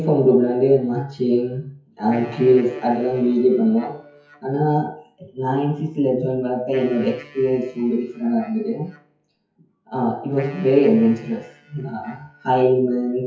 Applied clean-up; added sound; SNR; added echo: classical method WPE with log-MMSE.